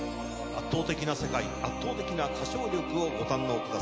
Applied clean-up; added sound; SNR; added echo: none; none; none; none.